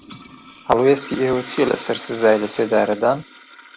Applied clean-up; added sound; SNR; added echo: none; Toilet flush; 18 dB; none.